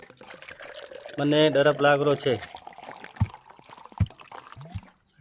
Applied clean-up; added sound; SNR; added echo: none; Liquid; 17 dB; none.